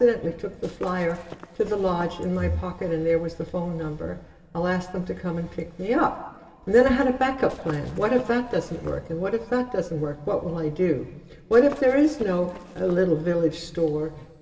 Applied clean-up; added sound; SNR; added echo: none; Walk, footsteps / Run; 20 dB; reverberation time 1.9 s.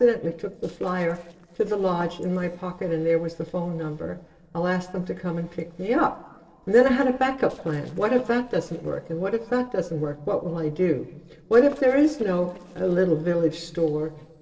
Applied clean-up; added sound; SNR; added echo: neural separator model SepFormer DNS4.